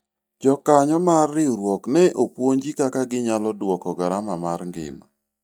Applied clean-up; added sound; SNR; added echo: neural mask model DeepFilterNet 3.